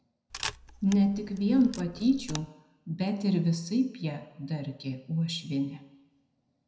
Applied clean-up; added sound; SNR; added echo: none; Camera; 12 dB; reverberation time 0.8 s.